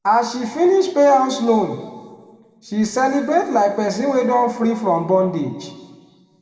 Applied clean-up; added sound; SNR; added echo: none; none; none; reverberation time 1.3 s.